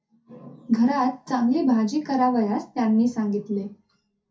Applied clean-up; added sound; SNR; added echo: none; none; none; reverberation time 0.3 s.